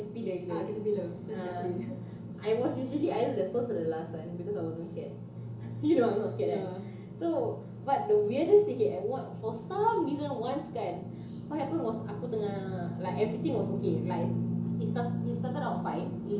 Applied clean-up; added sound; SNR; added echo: none; none; none; reverberation time 0.8 s.